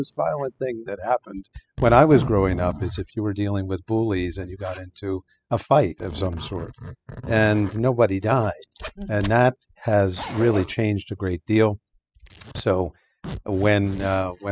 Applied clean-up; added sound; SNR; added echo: classical method spectral subtraction.